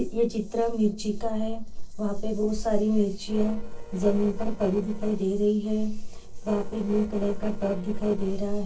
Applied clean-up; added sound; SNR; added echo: neural separator model SepFormer DNS4.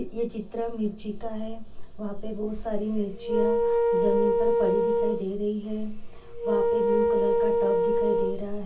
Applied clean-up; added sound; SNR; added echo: none; Wind instrument, woodwind instrument; -4 dB; reverberation time 0.2 s.